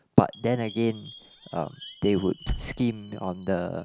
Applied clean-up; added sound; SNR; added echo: none; Chime + Squeak / Slam; 11 dB; none.